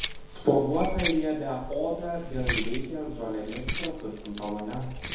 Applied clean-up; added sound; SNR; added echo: none; Keys jangling; -3 dB; reverberation time 2.0 s.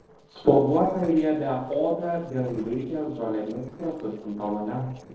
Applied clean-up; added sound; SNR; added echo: neural separator model SepFormer DNS4.